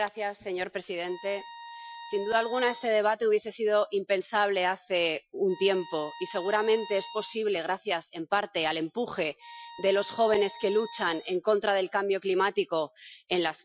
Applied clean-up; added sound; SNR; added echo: classical method Wiener filter.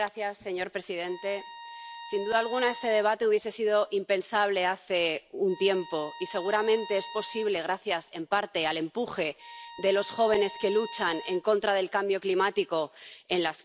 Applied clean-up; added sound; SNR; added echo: none; Bowed string instrument; 16 dB; none.